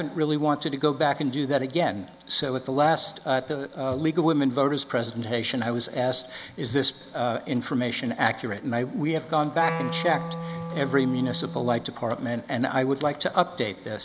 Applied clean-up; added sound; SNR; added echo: none; Wind instrument, woodwind instrument; 8 dB; none.